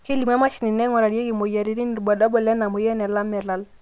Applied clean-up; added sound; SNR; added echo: none; none; none; none.